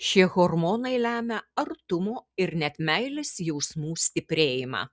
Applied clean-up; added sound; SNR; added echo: none; none; none; none.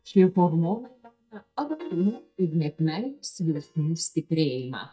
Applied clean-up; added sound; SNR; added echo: neural mask model DeepFilterNet 3.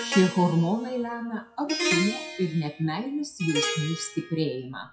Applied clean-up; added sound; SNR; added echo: classical method WPE with log-MMSE.